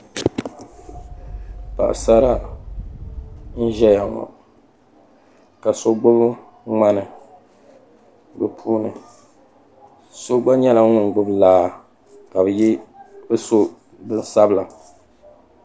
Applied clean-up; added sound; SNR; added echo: none; Thunder / Wind; 12 dB; none.